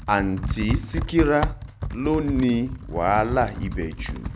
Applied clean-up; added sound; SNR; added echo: none; Computer keyboard; 5 dB; none.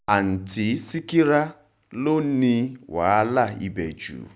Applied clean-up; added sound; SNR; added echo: none; none; none; none.